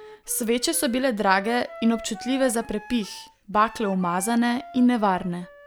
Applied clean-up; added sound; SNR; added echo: none; Wind instrument, woodwind instrument; 18 dB; none.